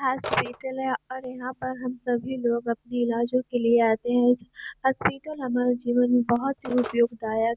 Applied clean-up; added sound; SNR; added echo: none; Telephone; 18 dB; none.